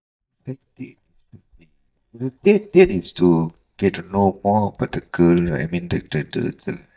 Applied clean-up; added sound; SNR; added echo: neural mask model DeepFilterNet 3.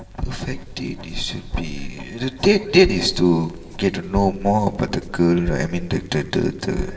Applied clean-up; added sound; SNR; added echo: none; Crackle; 10 dB; reverberation time 2.1 s.